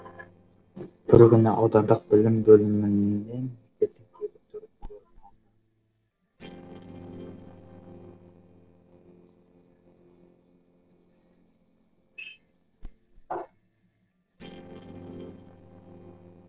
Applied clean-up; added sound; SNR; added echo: neural separator model SepFormer DNS4.